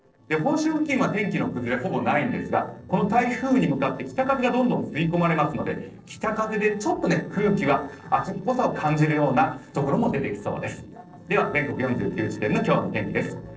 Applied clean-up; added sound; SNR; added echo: neural separator model SepFormer DNS4.